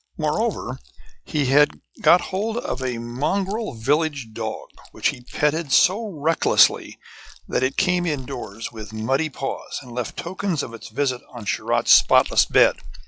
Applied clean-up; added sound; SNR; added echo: classical method log-MMSE.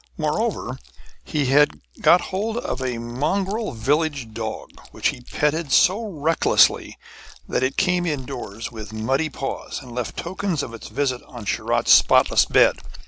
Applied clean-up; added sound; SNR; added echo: none; Chewing, mastication; 14 dB; none.